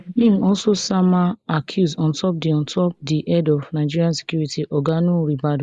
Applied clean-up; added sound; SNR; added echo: neural mask model Resemble Enhance denoiser.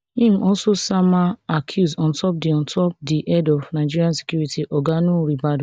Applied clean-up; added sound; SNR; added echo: none; none; none; none.